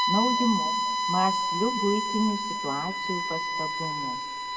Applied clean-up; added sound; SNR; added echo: none; Bowed string instrument; -1 dB; reverberation time 1.0 s.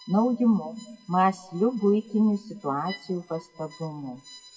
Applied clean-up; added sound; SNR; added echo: classical method WPE with log-MMSE.